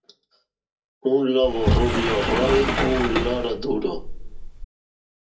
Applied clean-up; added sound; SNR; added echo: none; Sliding door; 0 dB; reverberation time 0.2 s.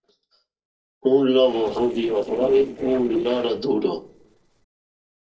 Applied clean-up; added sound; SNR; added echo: neural separator model SepFormer DNS4.